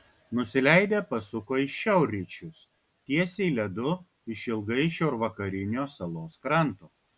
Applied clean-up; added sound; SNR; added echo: none; none; none; none.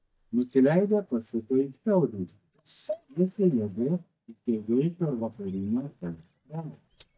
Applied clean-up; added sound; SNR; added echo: neural mask model DeepFilterNet 3.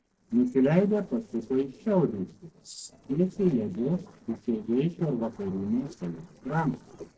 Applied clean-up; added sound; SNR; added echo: neural separator model SepFormer DNS4.